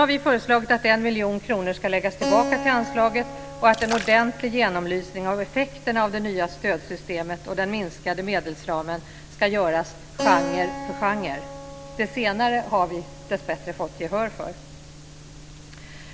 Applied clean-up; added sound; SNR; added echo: none; Keyboard (musical) + Splash, splatter; 11 dB; none.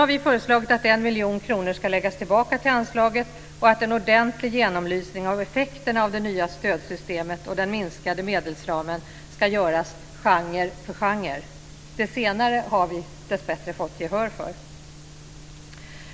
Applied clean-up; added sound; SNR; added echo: none; none; none; none.